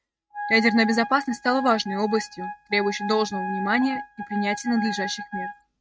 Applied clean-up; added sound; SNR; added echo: neural mask model RNNoise.